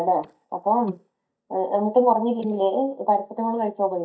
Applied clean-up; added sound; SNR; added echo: neural mask model DeepFilterNet 3.